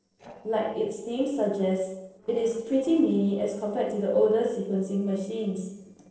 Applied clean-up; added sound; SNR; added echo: neural separator model SepFormer DNS4.